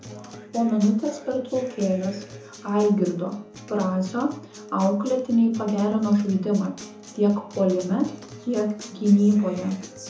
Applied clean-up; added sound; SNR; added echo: none; Acoustic guitar; 18 dB; reverberation time 0.5 s.